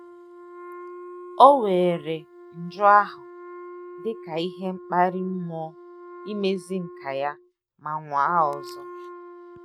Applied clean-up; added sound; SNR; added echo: neural mask model RNNoise.